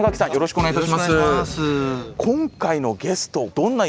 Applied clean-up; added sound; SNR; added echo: none; none; none; none.